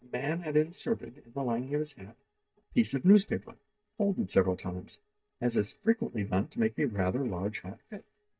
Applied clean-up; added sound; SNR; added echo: neural mask model DeepFilterNet 3.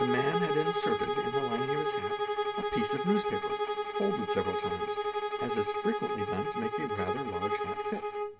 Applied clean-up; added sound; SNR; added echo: none; Bowed string instrument; -4 dB; reverberation time 1.9 s.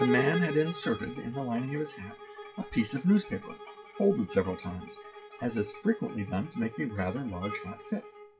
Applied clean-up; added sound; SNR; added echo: classical method WPE with log-MMSE.